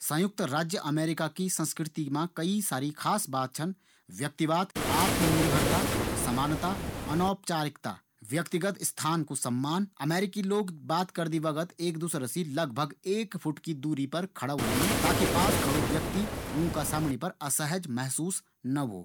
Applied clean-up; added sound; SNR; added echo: none; Waves, surf; -1 dB; none.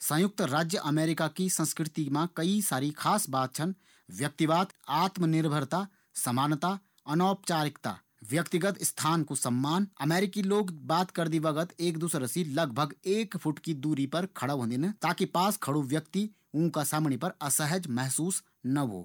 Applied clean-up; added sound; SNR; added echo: none; none; none; none.